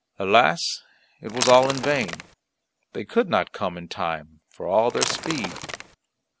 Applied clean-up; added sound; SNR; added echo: none; Crackle / Crushing / Wood; 6 dB; none.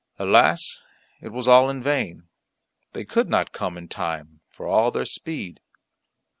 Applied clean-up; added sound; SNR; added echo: none; none; none; none.